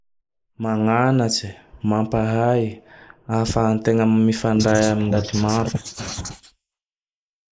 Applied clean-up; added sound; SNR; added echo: neural mask model Resemble Enhance denoiser.